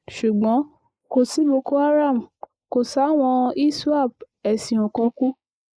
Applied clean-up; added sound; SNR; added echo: neural mask model Resemble Enhance denoiser.